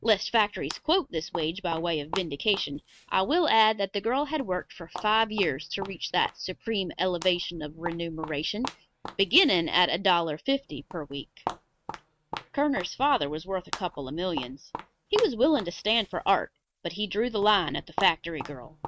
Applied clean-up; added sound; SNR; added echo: neural mask model RNNoise.